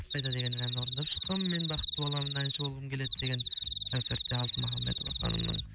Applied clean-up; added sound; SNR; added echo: none; Cricket; -3 dB; none.